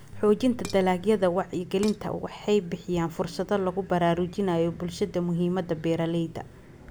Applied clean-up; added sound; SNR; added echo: none; Dishes, pots, and pans; 18 dB; none.